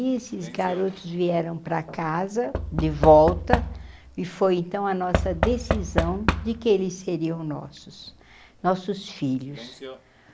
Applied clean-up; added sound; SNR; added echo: none; Knock / Wood; 6 dB; none.